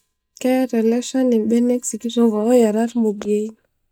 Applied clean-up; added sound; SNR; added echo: neural mask model DeepFilterNet 3.